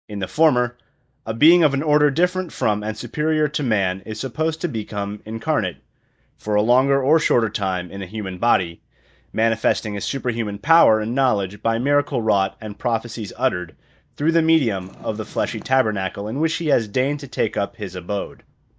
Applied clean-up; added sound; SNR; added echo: neural mask model DeepFilterNet 3.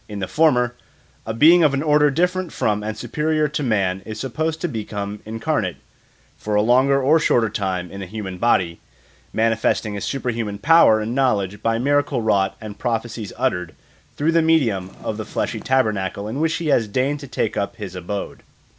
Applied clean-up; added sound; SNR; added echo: none; Purr; 19 dB; none.